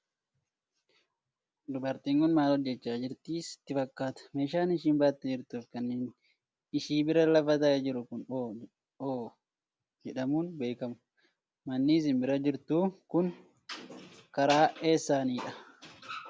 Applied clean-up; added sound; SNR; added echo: none; none; none; none.